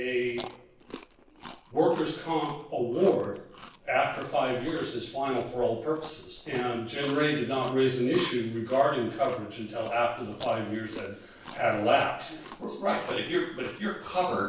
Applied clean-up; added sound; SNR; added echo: none; Chewing, mastication; 17 dB; reverberation time 0.7 s.